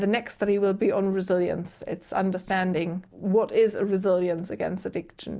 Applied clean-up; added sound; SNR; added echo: none; none; none; none.